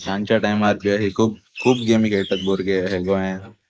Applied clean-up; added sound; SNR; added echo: neural mask model Resemble Enhance denoiser.